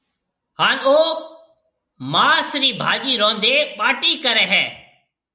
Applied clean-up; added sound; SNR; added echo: none; none; none; none.